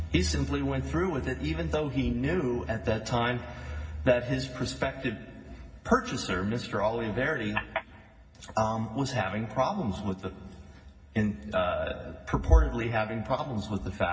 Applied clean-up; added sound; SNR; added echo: none; none; none; reverberation time 0.4 s.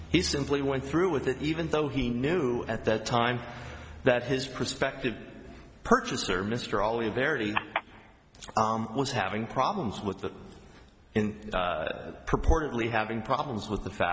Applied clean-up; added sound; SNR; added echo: none; none; none; none.